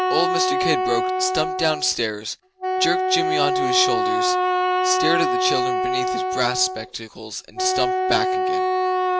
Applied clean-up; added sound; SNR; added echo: none; Wind instrument, woodwind instrument; -4 dB; none.